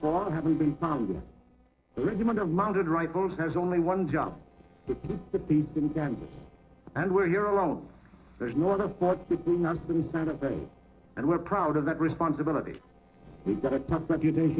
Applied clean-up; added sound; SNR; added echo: neural separator model SepFormer DNS4.